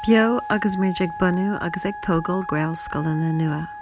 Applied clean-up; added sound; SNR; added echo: none; Wind instrument, woodwind instrument; 12 dB; none.